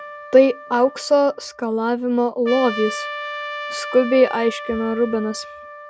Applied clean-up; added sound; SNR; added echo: none; Trumpet; 12 dB; none.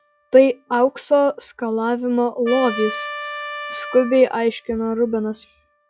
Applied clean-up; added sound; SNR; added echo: classical method log-MMSE.